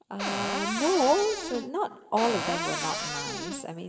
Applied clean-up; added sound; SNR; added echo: none; Cupboard open or close; 4 dB; reverberation time 1.5 s.